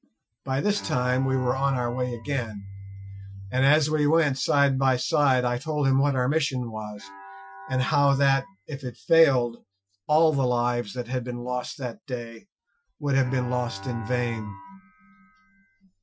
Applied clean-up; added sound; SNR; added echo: classical method Wiener filter.